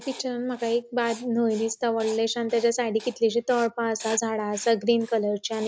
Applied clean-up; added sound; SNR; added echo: none; Writing; 20 dB; none.